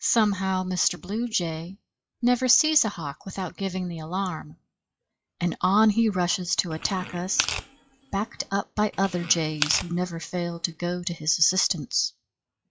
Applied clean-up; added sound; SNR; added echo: classical method log-MMSE.